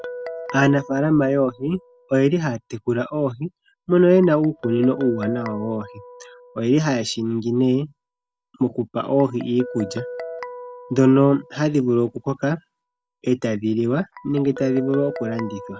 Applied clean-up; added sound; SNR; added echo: none; Guitar; 16 dB; none.